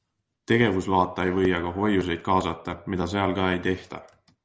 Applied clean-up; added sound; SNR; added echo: none; none; none; none.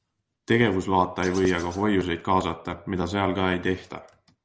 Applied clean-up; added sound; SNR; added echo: none; Bird; 19 dB; none.